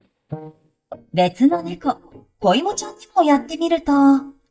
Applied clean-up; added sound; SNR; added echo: neural mask model DeepFilterNet 3.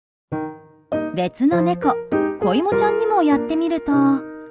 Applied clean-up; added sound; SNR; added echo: none; none; none; none.